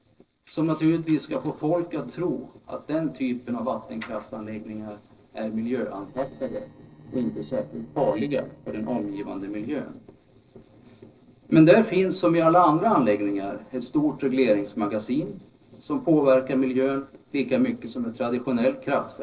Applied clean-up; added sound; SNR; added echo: neural separator model SepFormer DNS4.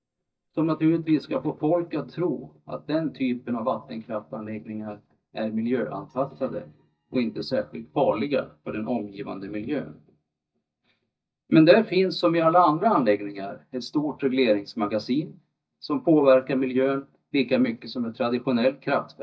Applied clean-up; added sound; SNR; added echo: neural mask model DeepFilterNet 3.